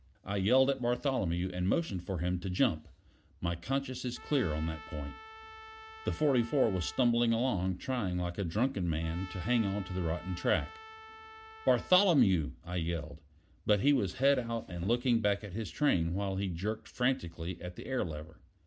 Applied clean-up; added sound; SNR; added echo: none; Trumpet; 18 dB; none.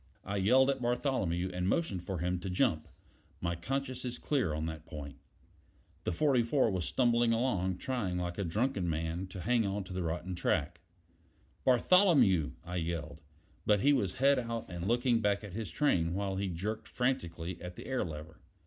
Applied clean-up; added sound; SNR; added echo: none; none; none; none.